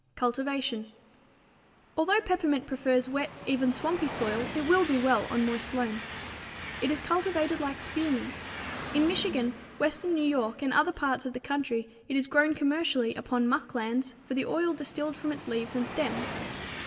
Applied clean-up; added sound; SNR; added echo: none; Train; 12 dB; reverberation time 1.1 s.